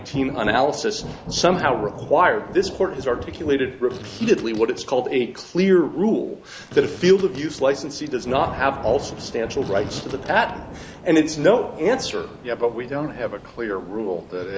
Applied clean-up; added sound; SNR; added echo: none; Fart + Thunder / Rain; 14 dB; none.